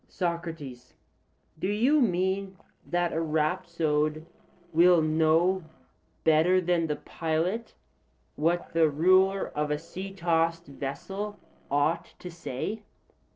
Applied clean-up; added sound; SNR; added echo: neural separator model SepFormer DNS4.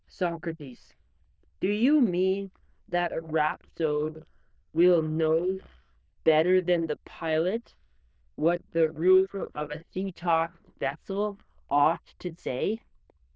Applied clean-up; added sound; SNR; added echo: neural diffusion model UNIVERSE++.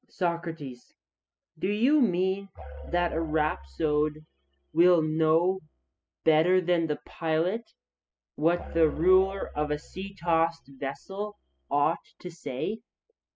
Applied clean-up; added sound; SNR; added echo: classical method spectral subtraction.